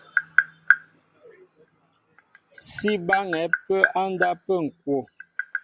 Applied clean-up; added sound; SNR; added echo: none; Tap; 0 dB; none.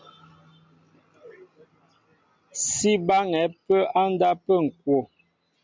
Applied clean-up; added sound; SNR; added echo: none; none; none; none.